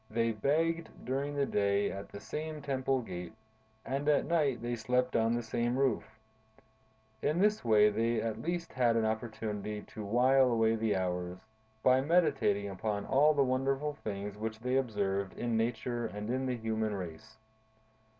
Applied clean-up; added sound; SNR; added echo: none; none; none; none.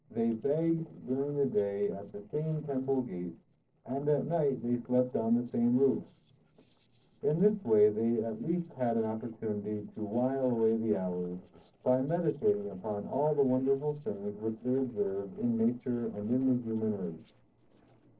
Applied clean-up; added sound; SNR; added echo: neural separator model SepFormer DNS4.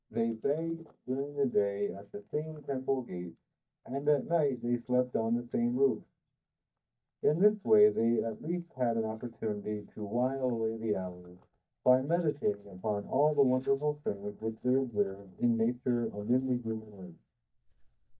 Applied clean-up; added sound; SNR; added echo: neural mask model DeepFilterNet 3.